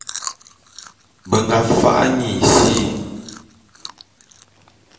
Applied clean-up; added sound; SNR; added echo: none; Chewing, mastication; 16 dB; reverberation time 1.0 s.